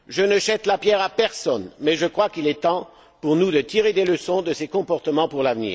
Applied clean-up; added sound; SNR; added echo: none; none; none; none.